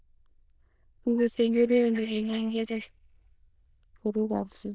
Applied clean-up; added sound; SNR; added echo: neural diffusion model UNIVERSE++.